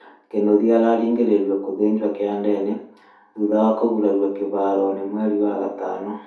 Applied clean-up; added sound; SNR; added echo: none; none; none; reverberation time 0.5 s.